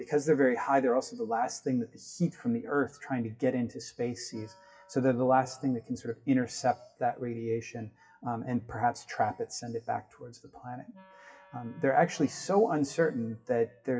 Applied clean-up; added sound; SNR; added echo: classical method WPE with log-MMSE.